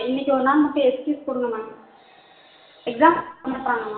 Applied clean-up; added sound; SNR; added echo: none; none; none; reverberation time 0.6 s.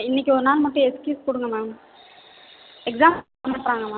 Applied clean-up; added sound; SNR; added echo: none; none; none; none.